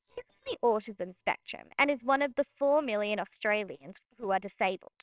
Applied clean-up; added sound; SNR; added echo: neural separator model SepFormer WHAMR!.